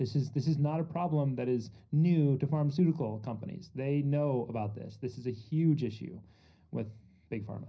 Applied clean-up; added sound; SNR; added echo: none; none; none; reverberation time 0.4 s.